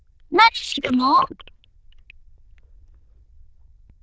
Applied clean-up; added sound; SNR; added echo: neural diffusion model UNIVERSE++.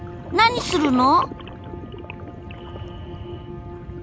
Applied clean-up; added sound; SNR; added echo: none; Bowed string instrument; 17 dB; none.